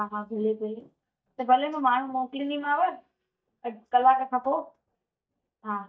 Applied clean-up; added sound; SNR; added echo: neural mask model DeepFilterNet 3.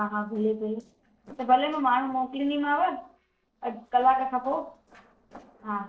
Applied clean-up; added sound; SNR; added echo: neural separator model SepFormer DNS4.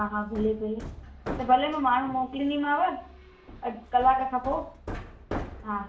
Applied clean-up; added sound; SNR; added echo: none; Hammer; 12 dB; reverberation time 0.4 s.